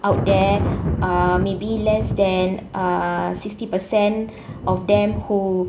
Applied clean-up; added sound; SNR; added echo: none; Thunder; 6 dB; none.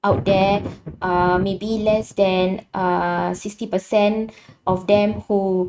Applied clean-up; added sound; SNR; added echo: neural mask model RNNoise.